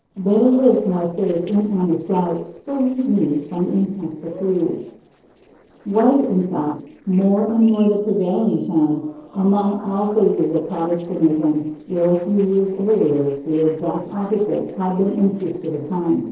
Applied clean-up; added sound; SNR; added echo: neural separator model SepFormer DNS4.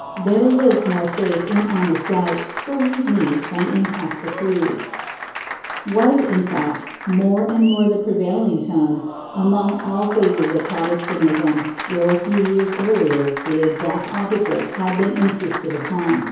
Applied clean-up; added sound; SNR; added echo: none; Applause; 11 dB; reverberation time 2.2 s.